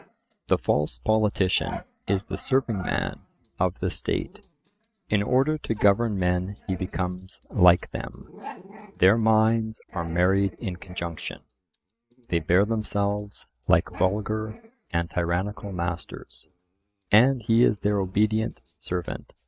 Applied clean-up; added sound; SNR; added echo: neural mask model RNNoise.